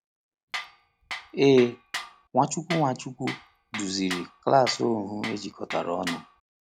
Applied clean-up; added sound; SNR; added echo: none; Tools; 12 dB; none.